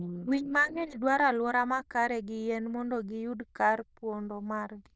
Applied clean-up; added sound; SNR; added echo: neural diffusion model UNIVERSE++.